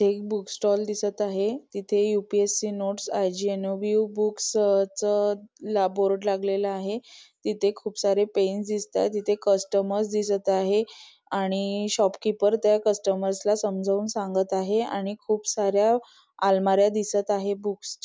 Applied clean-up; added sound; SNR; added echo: none; none; none; none.